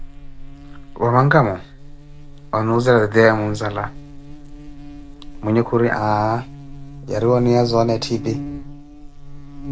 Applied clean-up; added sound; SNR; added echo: none; Buzz; 14 dB; none.